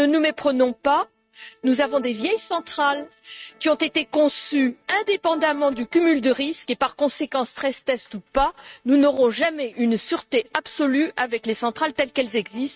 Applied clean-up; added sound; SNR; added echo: neural mask model RNNoise.